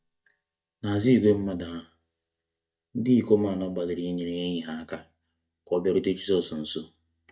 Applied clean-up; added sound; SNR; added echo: neural mask model DeepFilterNet 3.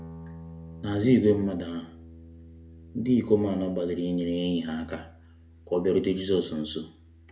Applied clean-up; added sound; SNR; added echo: none; Guitar; 19 dB; reverberation time 0.3 s.